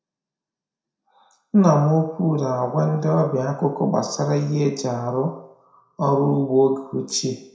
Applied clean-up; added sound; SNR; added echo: none; none; none; reverberation time 0.5 s.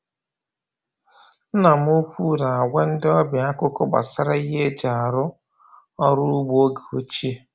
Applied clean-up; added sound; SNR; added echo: none; none; none; none.